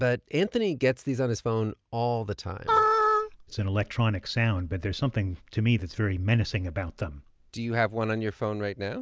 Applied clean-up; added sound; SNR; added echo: none; none; none; none.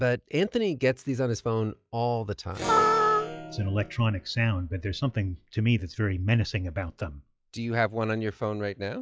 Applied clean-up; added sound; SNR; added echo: classical method log-MMSE.